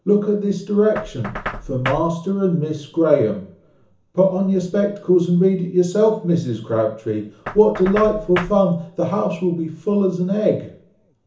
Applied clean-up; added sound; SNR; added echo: none; Knock; 17 dB; reverberation time 0.7 s.